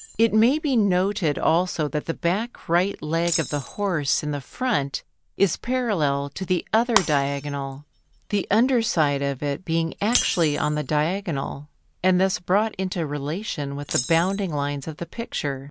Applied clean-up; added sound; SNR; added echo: none; Shatter; 13 dB; none.